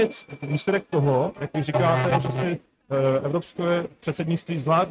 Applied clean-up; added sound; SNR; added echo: neural mask model RNNoise.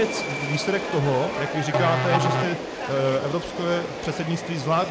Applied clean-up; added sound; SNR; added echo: none; Subway, metro, underground + Musical instrument; 2 dB; none.